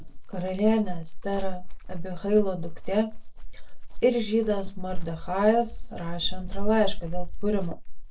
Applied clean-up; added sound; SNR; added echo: neural separator model SepFormer DNS4.